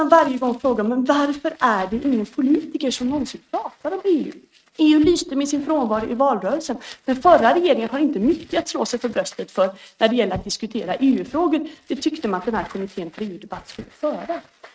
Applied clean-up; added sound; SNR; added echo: neural mask model RNNoise.